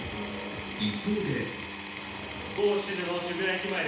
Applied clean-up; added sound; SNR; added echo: none; Power tool; 8 dB; reverberation time 0.9 s.